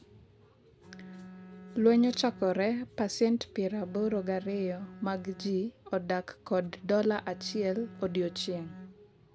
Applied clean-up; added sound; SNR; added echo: none; Bowed string instrument; 18 dB; none.